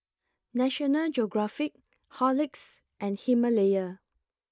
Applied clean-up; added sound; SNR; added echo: neural mask model Resemble Enhance denoiser.